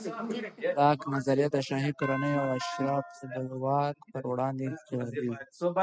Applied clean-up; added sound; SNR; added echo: classical method spectral subtraction.